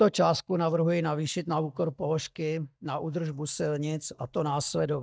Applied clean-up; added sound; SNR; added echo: neural mask model DeepFilterNet 3.